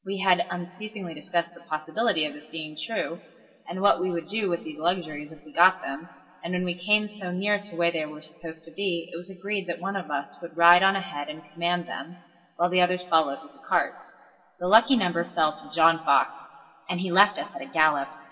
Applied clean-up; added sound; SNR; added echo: none; none; none; reverberation time 1.4 s.